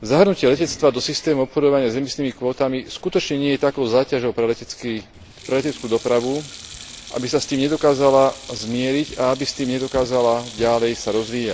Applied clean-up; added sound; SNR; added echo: none; Sink (filling or washing); 20 dB; none.